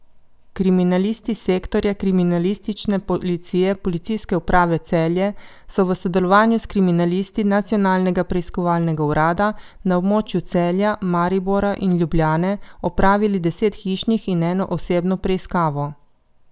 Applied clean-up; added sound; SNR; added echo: none; none; none; none.